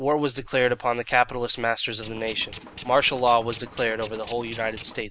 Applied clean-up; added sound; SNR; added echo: none; Tools; 12 dB; none.